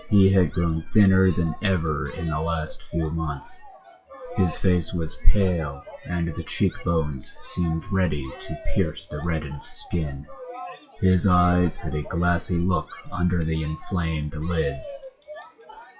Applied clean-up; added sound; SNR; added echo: classical method WPE with log-MMSE.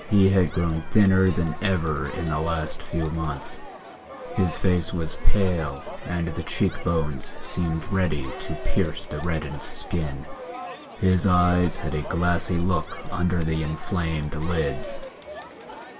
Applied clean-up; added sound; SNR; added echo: none; Crowd; 16 dB; reverberation time 0.1 s.